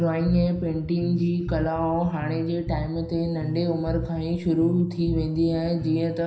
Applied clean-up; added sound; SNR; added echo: none; Bass guitar; 9 dB; reverberation time 0.5 s.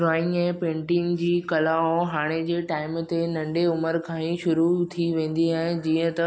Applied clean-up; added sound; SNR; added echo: none; none; none; none.